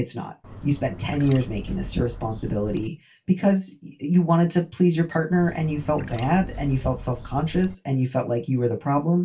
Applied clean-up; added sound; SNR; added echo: none; Trickle, dribble / Chirp, tweet; 12 dB; reverberation time 0.2 s.